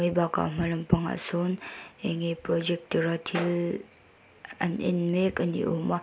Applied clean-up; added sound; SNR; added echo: none; none; none; none.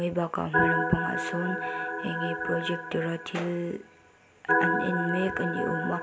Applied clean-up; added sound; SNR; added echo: none; Organ; 0 dB; none.